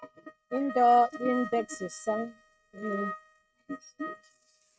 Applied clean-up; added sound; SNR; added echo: neural mask model RNNoise.